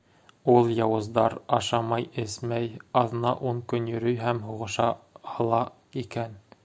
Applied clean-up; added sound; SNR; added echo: none; none; none; none.